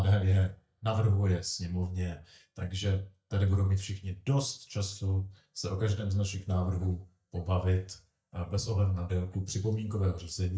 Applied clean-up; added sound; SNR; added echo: neural mask model DeepFilterNet 3.